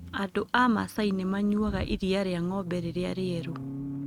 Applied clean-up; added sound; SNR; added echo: neural mask model RNNoise.